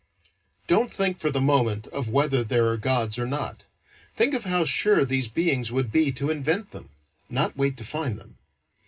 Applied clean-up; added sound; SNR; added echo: none; none; none; reverberation time 0.2 s.